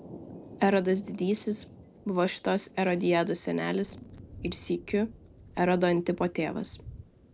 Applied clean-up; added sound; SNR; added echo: none; Thunder; 19 dB; none.